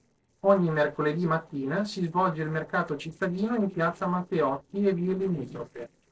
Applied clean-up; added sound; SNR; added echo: neural separator model SepFormer DNS4.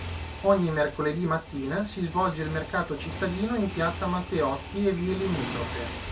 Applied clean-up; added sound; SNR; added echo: none; Motorcycle; 9 dB; reverberation time 0.2 s.